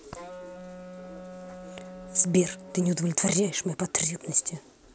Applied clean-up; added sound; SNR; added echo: none; Wind instrument, woodwind instrument; 15 dB; none.